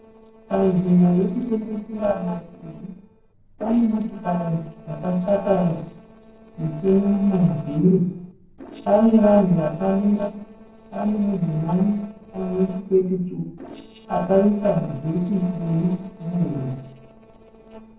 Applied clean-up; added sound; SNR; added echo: neural separator model SepFormer DNS4.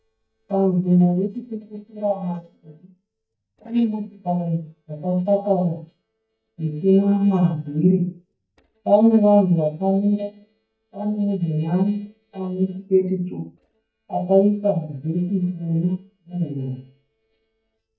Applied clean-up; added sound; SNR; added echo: neural mask model DeepFilterNet 3.